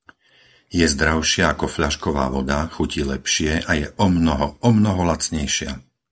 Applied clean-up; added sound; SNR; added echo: none; none; none; none.